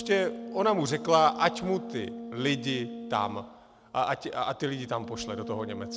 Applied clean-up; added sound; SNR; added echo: none; Brass instrument; 11 dB; none.